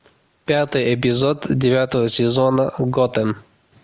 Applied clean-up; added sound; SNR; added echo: none; none; none; none.